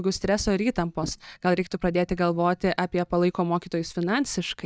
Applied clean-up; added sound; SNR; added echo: neural mask model DeepFilterNet 3.